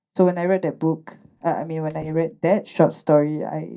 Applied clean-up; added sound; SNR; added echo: neural mask model DeepFilterNet 3.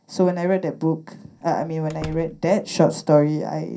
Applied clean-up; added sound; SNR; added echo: none; Slam; 20 dB; reverberation time 0.3 s.